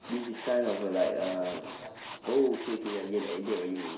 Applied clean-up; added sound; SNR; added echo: none; Tools; 13 dB; reverberation time 0.7 s.